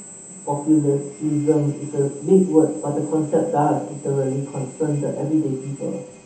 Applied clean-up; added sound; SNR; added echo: none; Drill; 20 dB; reverberation time 0.5 s.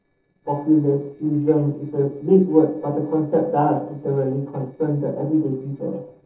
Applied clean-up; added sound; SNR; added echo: neural separator model SepFormer DNS4.